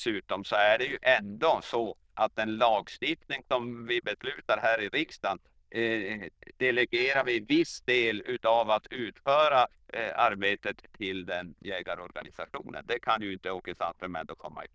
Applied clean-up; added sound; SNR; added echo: neural diffusion model UNIVERSE++.